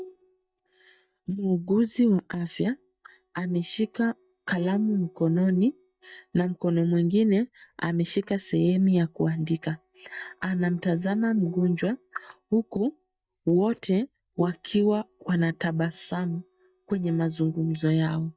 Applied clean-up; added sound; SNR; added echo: neural mask model DeepFilterNet 3.